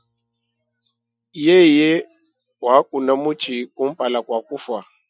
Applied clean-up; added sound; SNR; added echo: classical method Wiener filter.